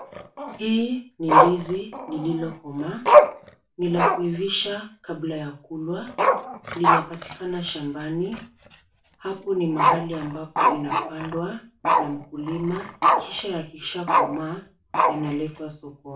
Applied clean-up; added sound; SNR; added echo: none; Growling; -4 dB; reverberation time 0.3 s.